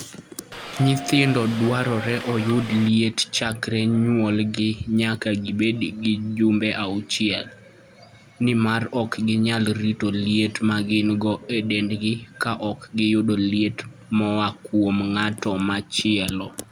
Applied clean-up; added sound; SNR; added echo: none; Subway, metro, underground / Doorbell; 11 dB; none.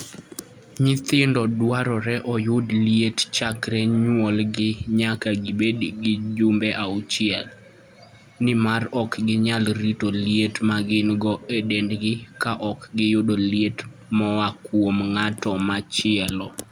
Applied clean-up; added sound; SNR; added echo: none; none; none; none.